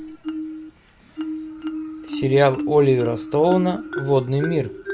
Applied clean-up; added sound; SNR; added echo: none; Marimba, xylophone; 8 dB; none.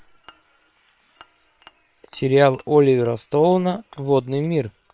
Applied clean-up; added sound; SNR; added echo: neural separator model SepFormer WHAM!.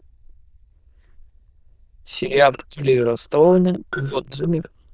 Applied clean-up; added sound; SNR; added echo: neural diffusion model UNIVERSE++.